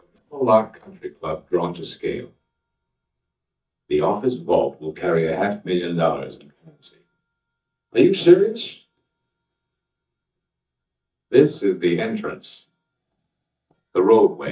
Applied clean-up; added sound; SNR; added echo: neural mask model DeepFilterNet 3.